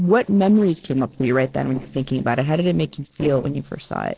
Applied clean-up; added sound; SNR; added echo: neural separator model SepFormer DNS4.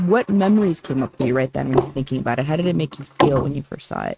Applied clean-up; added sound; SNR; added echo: neural mask model RNNoise.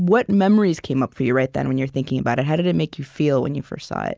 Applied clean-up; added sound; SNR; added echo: none; none; none; none.